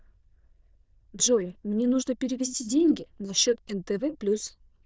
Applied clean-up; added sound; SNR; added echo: neural diffusion model UNIVERSE++.